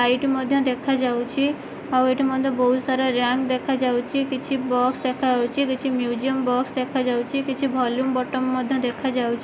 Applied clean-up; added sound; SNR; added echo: none; none; none; none.